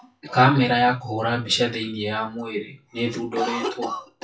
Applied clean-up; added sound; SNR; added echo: classical method WPE with log-MMSE.